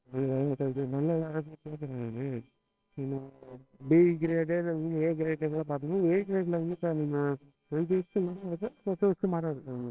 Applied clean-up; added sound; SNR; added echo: neural separator model SepFormer WHAMR!.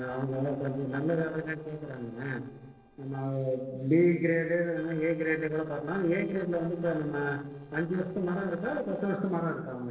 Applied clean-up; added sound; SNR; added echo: neural separator model SepFormer DNS4.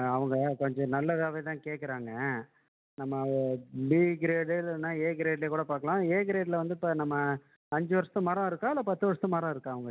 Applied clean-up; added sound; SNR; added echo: none; none; none; none.